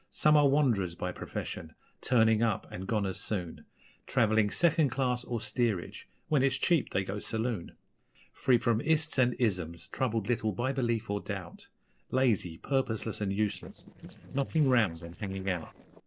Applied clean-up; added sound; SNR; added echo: neural separator model SepFormer DNS4.